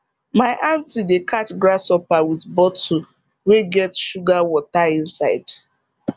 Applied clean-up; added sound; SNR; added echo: none; none; none; none.